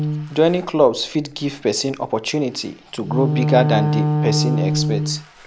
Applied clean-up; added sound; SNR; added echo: none; Wind instrument, woodwind instrument; 1 dB; none.